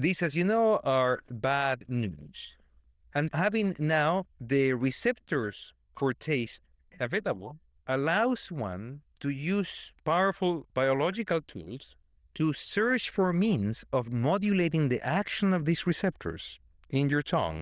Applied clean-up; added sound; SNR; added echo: neural diffusion model UNIVERSE++.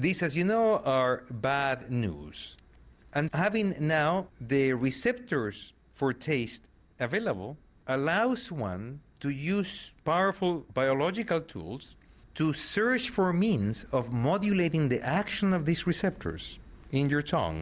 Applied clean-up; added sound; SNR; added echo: none; none; none; none.